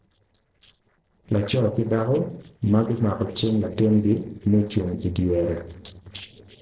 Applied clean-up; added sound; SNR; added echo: neural separator model SepFormer DNS4.